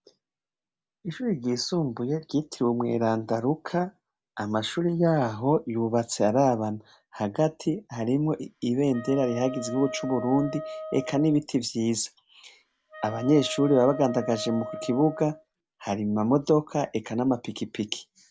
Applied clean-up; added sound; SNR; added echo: none; Wind instrument, woodwind instrument; 12 dB; none.